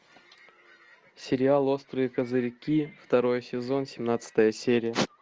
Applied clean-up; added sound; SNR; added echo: none; none; none; none.